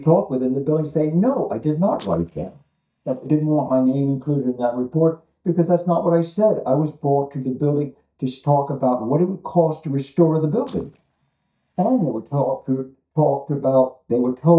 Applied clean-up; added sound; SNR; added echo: neural mask model DeepFilterNet 3.